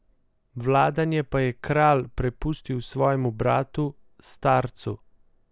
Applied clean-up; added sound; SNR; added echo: none; none; none; none.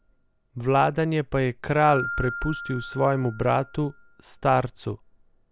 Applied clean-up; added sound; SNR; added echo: none; Keyboard (musical); 14 dB; none.